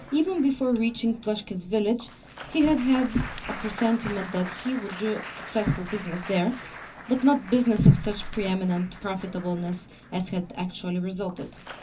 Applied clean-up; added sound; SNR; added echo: none; Applause; 16 dB; reverberation time 0.3 s.